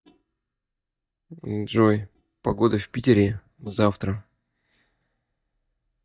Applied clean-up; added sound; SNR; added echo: neural mask model DeepFilterNet 3.